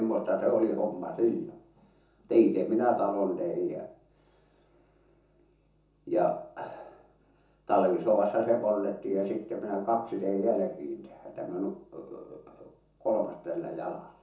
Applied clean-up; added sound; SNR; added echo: none; none; none; reverberation time 0.6 s.